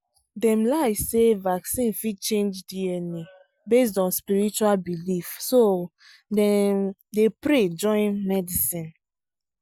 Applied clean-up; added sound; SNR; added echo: none; none; none; none.